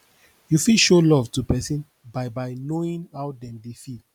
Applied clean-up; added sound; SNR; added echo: none; none; none; none.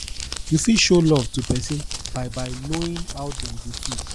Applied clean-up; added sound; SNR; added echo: none; Crumpling, crinkling; 7 dB; none.